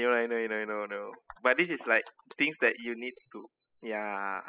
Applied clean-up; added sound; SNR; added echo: classical method spectral subtraction.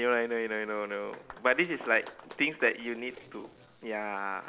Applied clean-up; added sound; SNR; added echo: none; Applause; 19 dB; none.